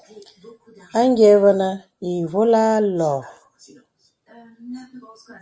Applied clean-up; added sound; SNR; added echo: none; none; none; none.